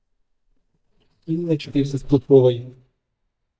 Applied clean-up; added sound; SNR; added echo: neural mask model DeepFilterNet 3.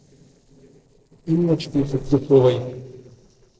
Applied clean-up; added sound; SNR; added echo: neural separator model SepFormer DNS4.